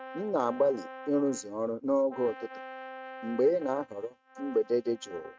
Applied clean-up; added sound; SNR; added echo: neural mask model RNNoise.